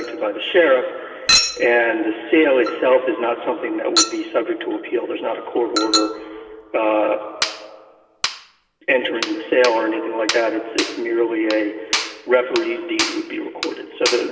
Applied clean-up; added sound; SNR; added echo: none; Chink, clink; 6 dB; reverberation time 2.5 s.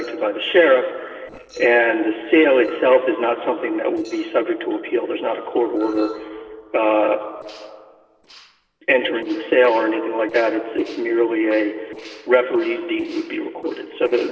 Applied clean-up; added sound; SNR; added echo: neural separator model SepFormer DNS4.